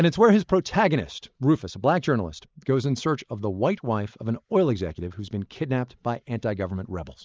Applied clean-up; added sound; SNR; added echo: neural mask model Resemble Enhance denoiser.